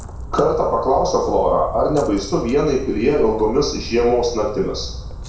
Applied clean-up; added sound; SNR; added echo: none; Splash, splatter; 11 dB; reverberation time 0.6 s.